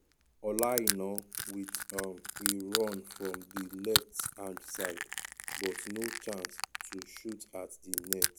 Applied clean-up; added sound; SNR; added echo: none; Crushing; -1 dB; none.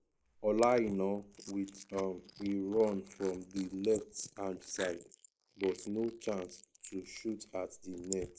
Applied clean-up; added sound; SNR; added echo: neural mask model Resemble Enhance denoiser.